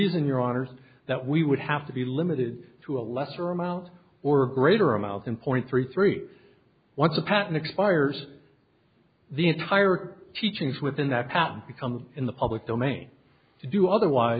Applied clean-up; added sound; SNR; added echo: none; none; none; none.